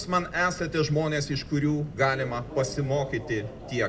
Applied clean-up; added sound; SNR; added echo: none; Subway, metro, underground; 14 dB; none.